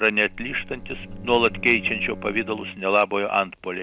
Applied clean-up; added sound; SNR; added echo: none; Buzz + Bowed string instrument; 15 dB; none.